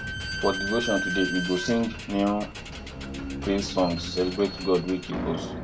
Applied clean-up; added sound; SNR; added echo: none; Squeak / Slam; 6 dB; reverberation time 0.2 s.